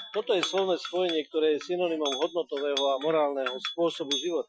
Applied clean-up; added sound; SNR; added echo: classical method Wiener filter.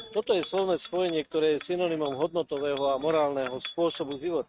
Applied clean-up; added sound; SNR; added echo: neural mask model RNNoise.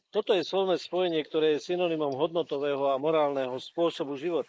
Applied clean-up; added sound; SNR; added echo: neural mask model Resemble Enhance denoiser.